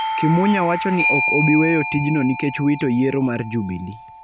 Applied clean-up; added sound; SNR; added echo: none; Doorbell; 5 dB; none.